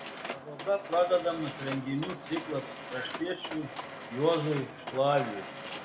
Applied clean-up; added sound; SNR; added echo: none; Mechanisms; 10 dB; reverberation time 1.6 s.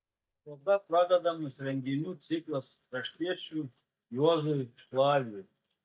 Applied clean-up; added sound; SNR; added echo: neural mask model DeepFilterNet 3.